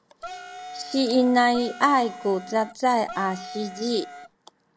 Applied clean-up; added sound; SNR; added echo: none; Wind instrument, woodwind instrument; 15 dB; none.